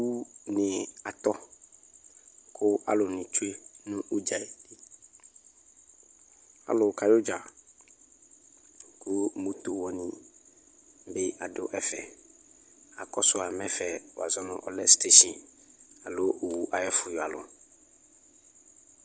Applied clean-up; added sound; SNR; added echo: none; none; none; none.